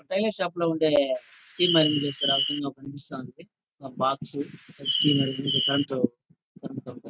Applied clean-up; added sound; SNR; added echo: neural mask model RNNoise.